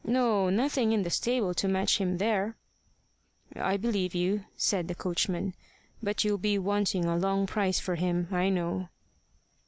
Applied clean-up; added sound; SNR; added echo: none; none; none; none.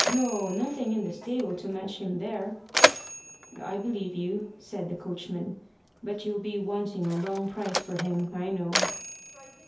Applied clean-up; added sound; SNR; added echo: none; Mechanisms; 1 dB; reverberation time 0.5 s.